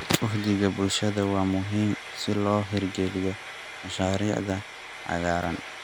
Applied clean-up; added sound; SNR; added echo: none; Frying (food); 13 dB; none.